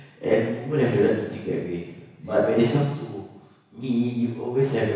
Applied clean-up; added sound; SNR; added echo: none; none; none; reverberation time 1.1 s.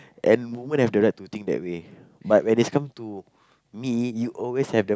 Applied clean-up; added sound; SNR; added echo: none; none; none; none.